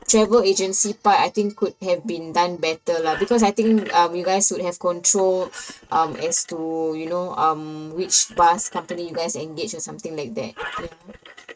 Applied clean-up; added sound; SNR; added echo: neural mask model RNNoise.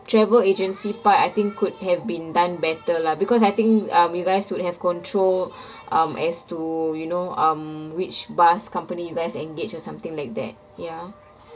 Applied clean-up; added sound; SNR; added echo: none; none; none; none.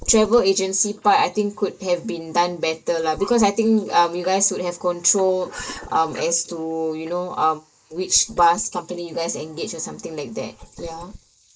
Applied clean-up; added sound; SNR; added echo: neural mask model Resemble Enhance denoiser.